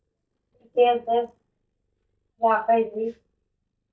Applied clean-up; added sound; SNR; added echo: neural mask model DeepFilterNet 3.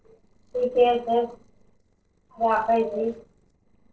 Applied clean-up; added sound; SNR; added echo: neural separator model SepFormer DNS4.